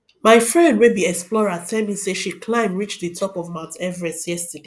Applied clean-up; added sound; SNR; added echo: neural mask model Resemble Enhance denoiser.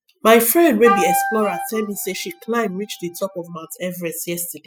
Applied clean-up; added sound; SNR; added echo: classical method spectral subtraction.